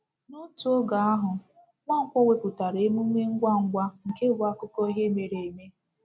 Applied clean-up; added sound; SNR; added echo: none; none; none; none.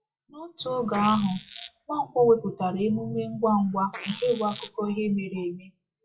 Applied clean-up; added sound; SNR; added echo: classical method WPE with log-MMSE.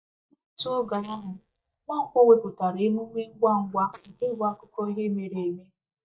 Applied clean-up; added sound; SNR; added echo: neural mask model DeepFilterNet 3.